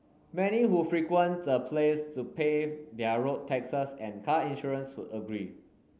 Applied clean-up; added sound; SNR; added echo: none; none; none; none.